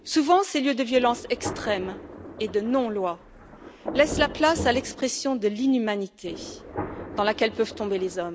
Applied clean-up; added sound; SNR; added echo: none; Thunder; 12 dB; none.